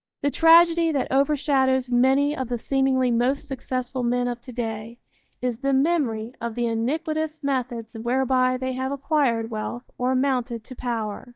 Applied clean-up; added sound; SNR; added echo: neural mask model DeepFilterNet 3.